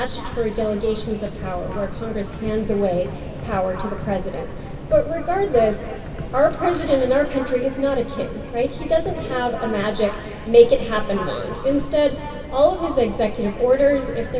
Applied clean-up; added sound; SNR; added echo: none; Subway, metro, underground; 12 dB; reverberation time 2.9 s.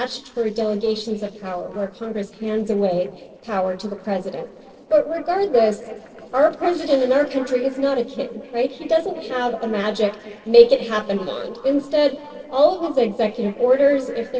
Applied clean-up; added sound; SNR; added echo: neural separator model SepFormer DNS4.